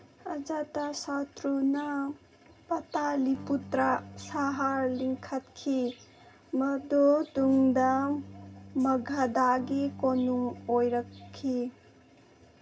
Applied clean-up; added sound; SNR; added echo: none; Electric guitar / Strum; 16 dB; reverberation time 0.4 s.